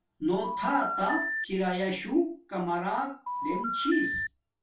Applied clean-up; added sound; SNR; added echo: none; Telephone; 1 dB; reverberation time 0.2 s.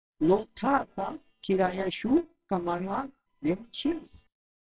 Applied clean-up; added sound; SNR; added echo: neural separator model SepFormer WHAMR!.